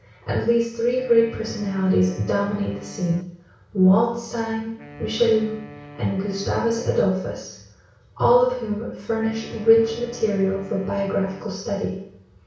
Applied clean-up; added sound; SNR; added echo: none; Wind instrument, woodwind instrument; 20 dB; reverberation time 0.6 s.